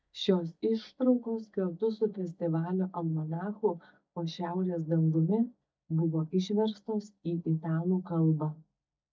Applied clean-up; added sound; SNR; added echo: neural mask model DeepFilterNet 3.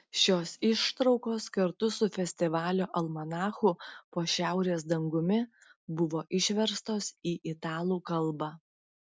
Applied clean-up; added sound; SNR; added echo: none; none; none; none.